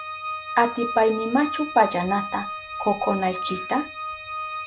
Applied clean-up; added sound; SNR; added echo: none; Organ; 7 dB; none.